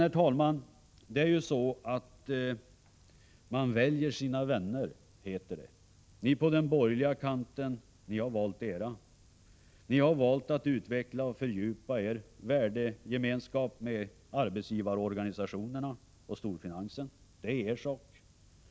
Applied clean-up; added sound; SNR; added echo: none; none; none; none.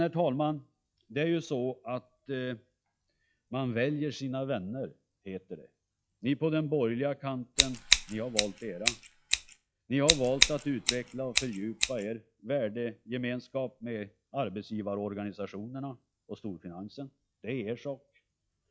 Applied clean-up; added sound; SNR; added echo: classical method log-MMSE.